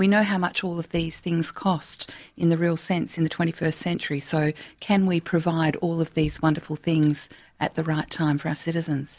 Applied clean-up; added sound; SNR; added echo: none; none; none; none.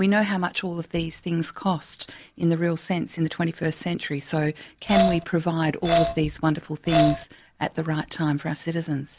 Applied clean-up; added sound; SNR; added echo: none; Glass; -3 dB; none.